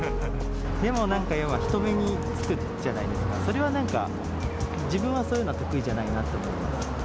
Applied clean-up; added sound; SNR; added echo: none; none; none; none.